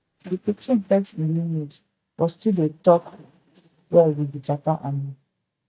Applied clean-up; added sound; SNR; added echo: neural mask model DeepFilterNet 3.